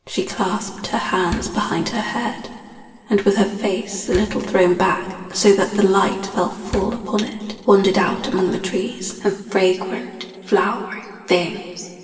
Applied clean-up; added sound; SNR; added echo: none; Slam; 16 dB; reverberation time 2.5 s.